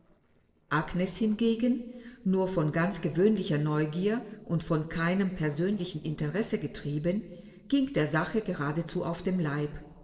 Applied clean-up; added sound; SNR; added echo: neural separator model SepFormer DNS4.